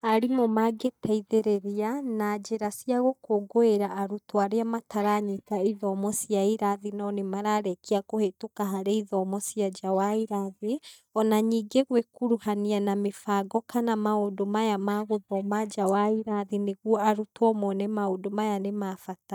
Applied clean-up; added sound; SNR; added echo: neural mask model DeepFilterNet 3.